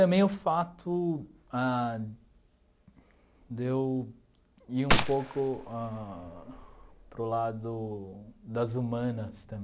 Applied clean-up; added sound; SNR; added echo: none; Gunshot, gunfire; 0 dB; none.